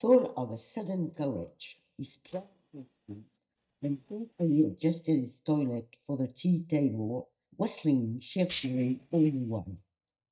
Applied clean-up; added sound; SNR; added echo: neural mask model DeepFilterNet 3.